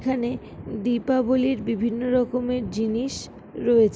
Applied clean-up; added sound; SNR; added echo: none; none; none; none.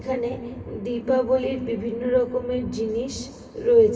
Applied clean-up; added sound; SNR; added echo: none; none; none; reverberation time 2.2 s.